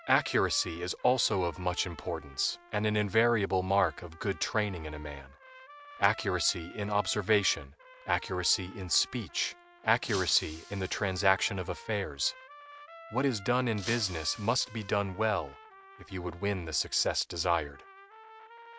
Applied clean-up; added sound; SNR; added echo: none; Shatter + Trumpet; 18 dB; none.